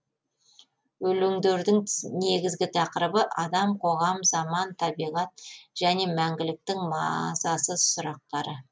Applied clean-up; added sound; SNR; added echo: none; none; none; none.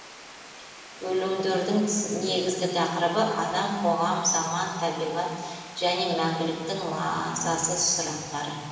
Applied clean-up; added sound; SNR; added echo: none; Water; 17 dB; reverberation time 1.6 s.